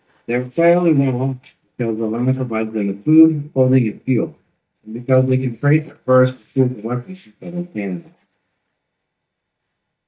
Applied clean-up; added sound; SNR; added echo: neural mask model DeepFilterNet 3.